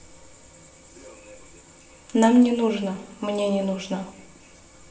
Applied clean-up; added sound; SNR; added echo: none; none; none; reverberation time 0.7 s.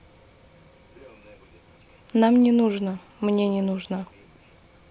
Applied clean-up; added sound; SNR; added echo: none; none; none; none.